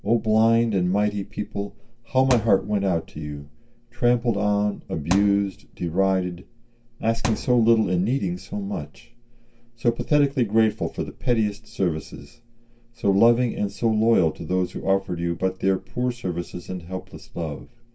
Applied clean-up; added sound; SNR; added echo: none; Thump, thud; 11 dB; reverberation time 0.2 s.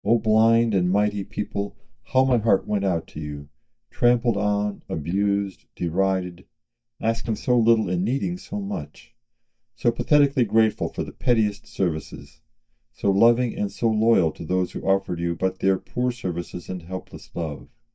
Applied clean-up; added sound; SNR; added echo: neural mask model DeepFilterNet 3.